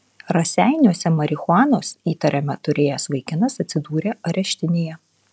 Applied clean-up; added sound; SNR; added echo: none; none; none; none.